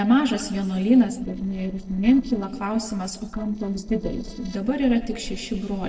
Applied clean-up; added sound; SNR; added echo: neural separator model SepFormer DNS4.